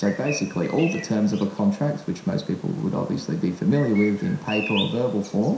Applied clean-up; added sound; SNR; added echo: none; Bird vocalization, bird call, bird song; 14 dB; reverberation time 0.7 s.